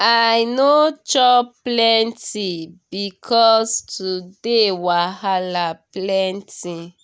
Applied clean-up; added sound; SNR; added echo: none; none; none; none.